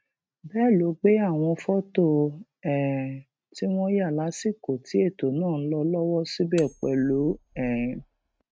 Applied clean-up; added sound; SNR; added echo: neural mask model RNNoise.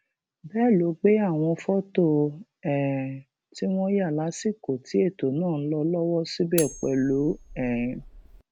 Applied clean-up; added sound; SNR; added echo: none; Cutlery, silverware; 14 dB; none.